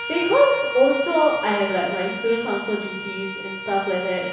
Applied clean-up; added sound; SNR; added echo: none; Bowed string instrument; 9 dB; reverberation time 1.1 s.